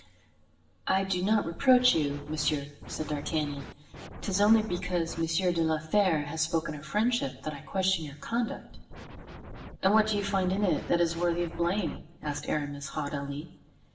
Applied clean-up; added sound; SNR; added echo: none; Scratching (performance technique); 13 dB; reverberation time 0.7 s.